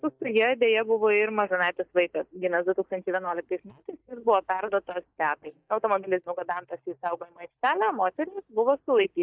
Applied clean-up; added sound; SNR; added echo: neural mask model DeepFilterNet 3.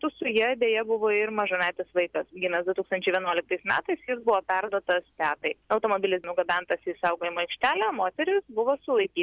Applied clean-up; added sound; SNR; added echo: none; none; none; none.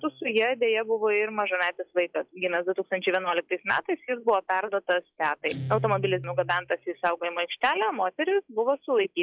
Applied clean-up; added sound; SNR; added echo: classical method log-MMSE.